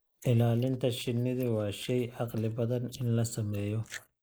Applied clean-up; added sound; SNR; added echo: neural mask model Resemble Enhance denoiser.